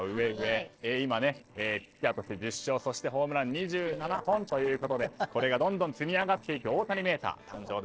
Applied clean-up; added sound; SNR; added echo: neural separator model SepFormer DNS4.